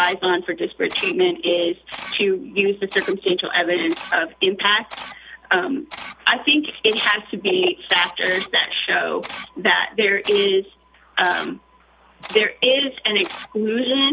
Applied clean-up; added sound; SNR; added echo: none; Camera; 19 dB; none.